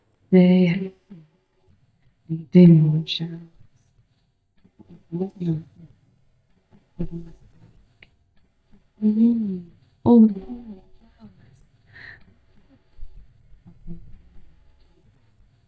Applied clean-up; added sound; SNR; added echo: neural mask model DeepFilterNet 3.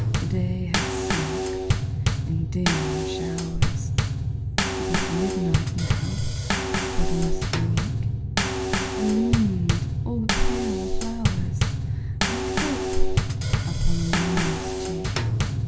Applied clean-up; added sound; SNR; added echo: none; Bass drum / Snare drum / Drum kit; -2 dB; reverberation time 1.7 s.